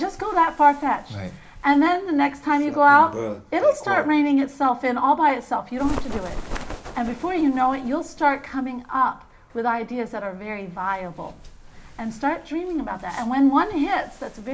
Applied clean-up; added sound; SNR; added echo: none; Bird; 15 dB; reverberation time 0.4 s.